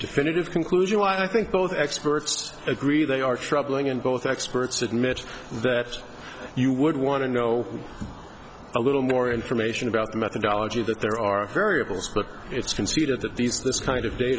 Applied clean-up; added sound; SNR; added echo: none; Thunder; 20 dB; none.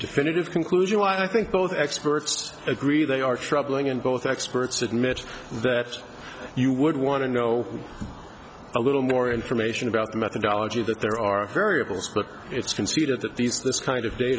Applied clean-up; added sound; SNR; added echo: none; none; none; none.